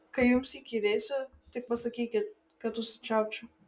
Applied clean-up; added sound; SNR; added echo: none; none; none; none.